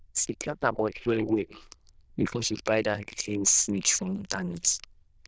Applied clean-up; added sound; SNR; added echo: neural diffusion model UNIVERSE++.